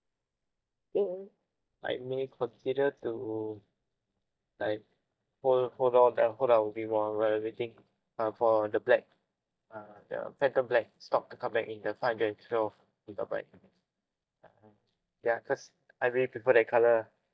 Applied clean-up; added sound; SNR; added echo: neural mask model DeepFilterNet 3.